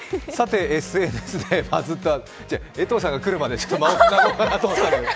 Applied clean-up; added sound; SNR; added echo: none; Bowed string instrument; 19 dB; none.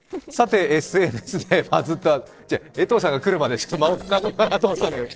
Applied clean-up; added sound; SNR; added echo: neural separator model SepFormer DNS4.